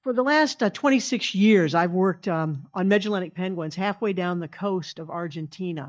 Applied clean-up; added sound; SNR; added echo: neural mask model DeepFilterNet 3.